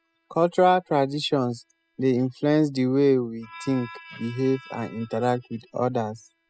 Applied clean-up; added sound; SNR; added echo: classical method spectral subtraction.